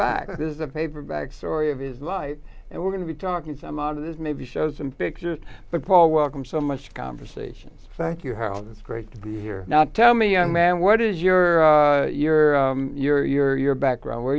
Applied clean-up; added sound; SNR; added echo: none; none; none; none.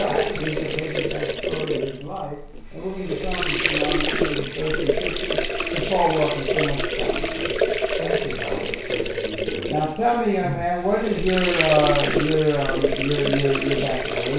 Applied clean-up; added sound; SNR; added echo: none; Sink (filling or washing) / Water; -1 dB; reverberation time 0.6 s.